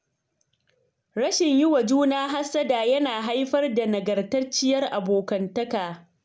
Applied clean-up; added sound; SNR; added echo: none; none; none; none.